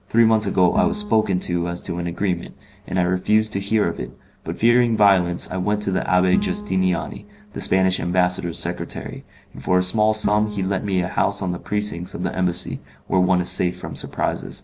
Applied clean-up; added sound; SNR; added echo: none; Bowed string instrument; 14 dB; none.